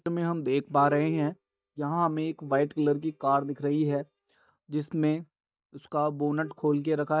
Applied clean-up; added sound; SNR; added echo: neural mask model DeepFilterNet 3.